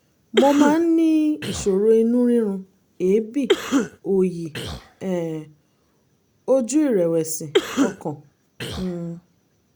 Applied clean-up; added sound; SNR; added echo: none; Cough; 4 dB; none.